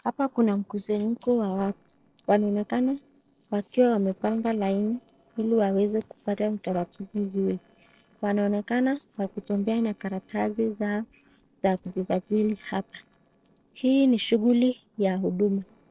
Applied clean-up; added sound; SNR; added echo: neural separator model SepFormer DNS4.